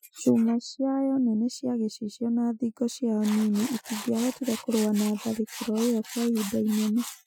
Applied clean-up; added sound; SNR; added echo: classical method Wiener filter.